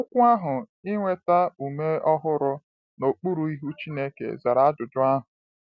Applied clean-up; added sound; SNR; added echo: none; none; none; none.